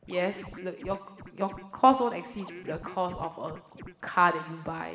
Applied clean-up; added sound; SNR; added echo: none; Scratching (performance technique); 16 dB; reverberation time 1.5 s.